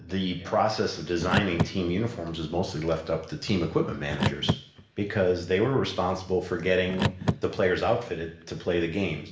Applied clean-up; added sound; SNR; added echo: none; Car; 6 dB; reverberation time 0.7 s.